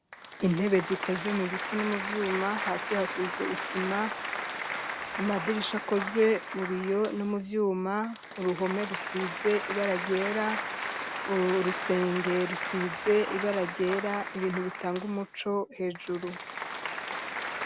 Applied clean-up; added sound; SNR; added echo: none; Applause; 6 dB; none.